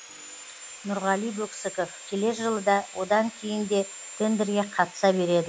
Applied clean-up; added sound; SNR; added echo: none; Sawing; 15 dB; none.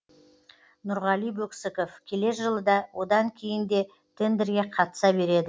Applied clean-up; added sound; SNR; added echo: none; none; none; none.